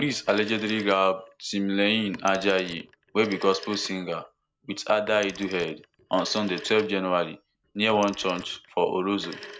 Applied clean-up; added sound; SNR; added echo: none; Telephone; 19 dB; none.